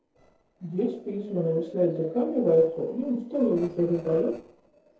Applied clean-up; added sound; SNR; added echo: neural separator model SepFormer DNS4.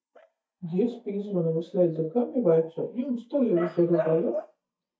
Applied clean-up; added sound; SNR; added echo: neural mask model DeepFilterNet 3.